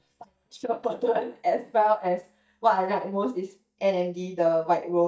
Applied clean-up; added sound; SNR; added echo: neural mask model DeepFilterNet 3.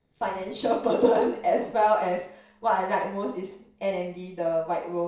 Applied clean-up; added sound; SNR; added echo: neural separator model SepFormer DNS4.